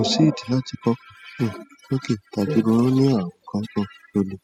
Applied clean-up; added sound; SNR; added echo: classical method spectral subtraction.